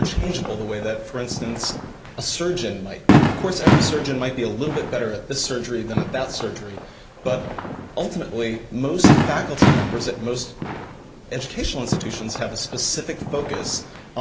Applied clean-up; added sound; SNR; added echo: none; Fireworks; -2 dB; none.